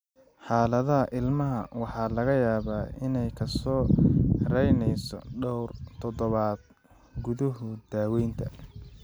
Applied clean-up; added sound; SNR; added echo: none; none; none; none.